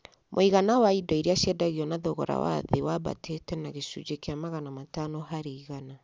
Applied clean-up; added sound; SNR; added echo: none; none; none; none.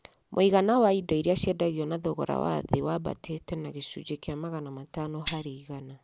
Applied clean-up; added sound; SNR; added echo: none; Tambourine; -1 dB; none.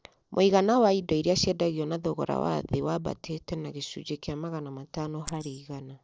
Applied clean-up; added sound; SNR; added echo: neural separator model SepFormer DNS4.